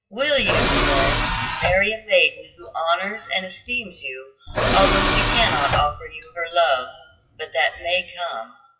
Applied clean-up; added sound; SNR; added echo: classical method WPE with log-MMSE.